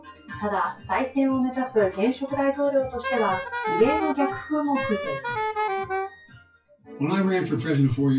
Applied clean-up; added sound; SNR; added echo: classical method WPE with log-MMSE.